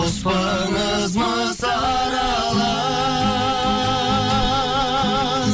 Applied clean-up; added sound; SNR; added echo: none; Fireworks; 17 dB; none.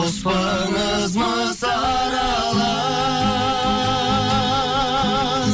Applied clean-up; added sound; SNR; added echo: none; none; none; none.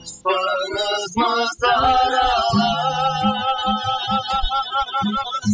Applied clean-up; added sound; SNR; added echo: classical method spectral subtraction.